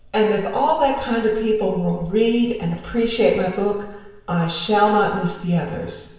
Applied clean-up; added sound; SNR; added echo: none; none; none; reverberation time 1.0 s.